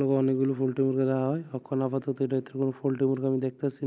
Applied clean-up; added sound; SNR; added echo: none; none; none; none.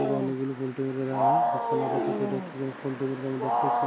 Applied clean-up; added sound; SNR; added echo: none; Wild animals; -3 dB; none.